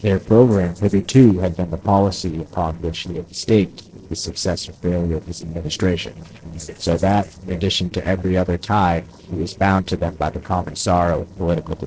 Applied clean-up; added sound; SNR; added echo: neural separator model SepFormer DNS4.